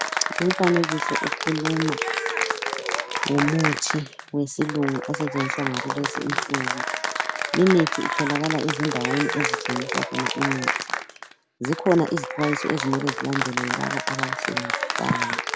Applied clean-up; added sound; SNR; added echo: none; Applause / Cheering; 1 dB; none.